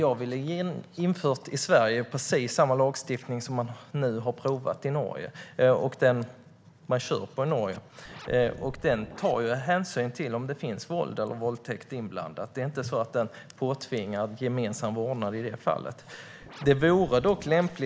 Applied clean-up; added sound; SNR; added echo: none; Scratching (performance technique); 17 dB; none.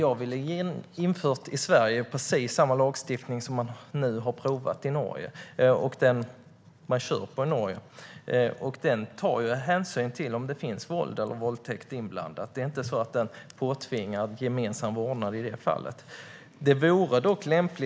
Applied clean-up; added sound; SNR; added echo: none; none; none; none.